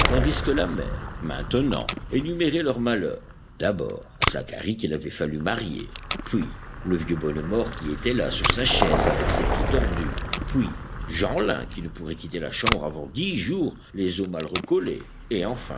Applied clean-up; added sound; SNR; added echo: none; Vehicle + Packing tape, duct tape; 2 dB; none.